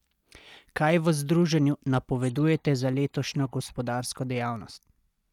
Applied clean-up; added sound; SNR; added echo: neural mask model DeepFilterNet 3.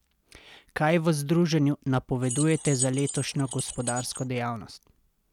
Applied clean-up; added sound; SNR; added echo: none; Keys jangling; 9 dB; none.